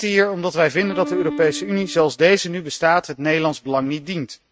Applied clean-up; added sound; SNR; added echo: neural mask model RNNoise.